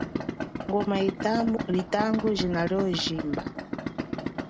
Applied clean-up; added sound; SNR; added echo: none; Idling; 5 dB; none.